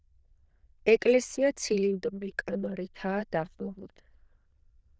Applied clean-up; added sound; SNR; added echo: neural diffusion model UNIVERSE++.